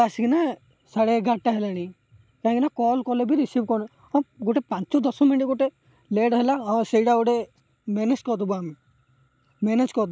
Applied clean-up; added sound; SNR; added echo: none; none; none; none.